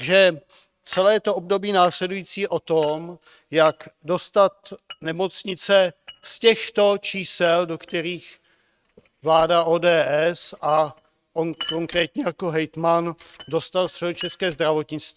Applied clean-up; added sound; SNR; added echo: neural mask model RNNoise.